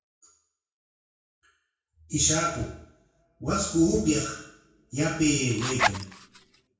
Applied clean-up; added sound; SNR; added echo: none; Zipper (clothing); 2 dB; reverberation time 0.6 s.